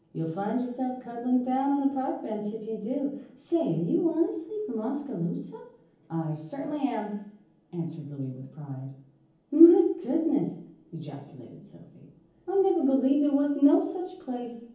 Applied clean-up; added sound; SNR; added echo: none; none; none; reverberation time 0.7 s.